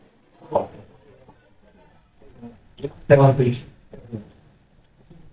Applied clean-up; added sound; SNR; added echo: neural mask model DeepFilterNet 3.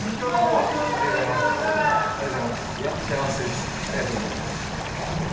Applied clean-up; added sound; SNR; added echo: none; Stream / Liquid; 11 dB; reverberation time 2.8 s.